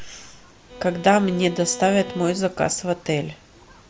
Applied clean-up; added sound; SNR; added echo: none; Bowed string instrument; 15 dB; none.